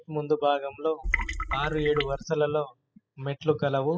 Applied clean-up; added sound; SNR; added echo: classical method spectral subtraction.